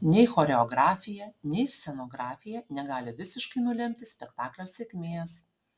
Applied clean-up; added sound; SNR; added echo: none; none; none; none.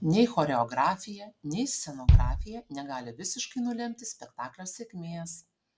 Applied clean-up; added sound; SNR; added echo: none; Bass drum; -4 dB; none.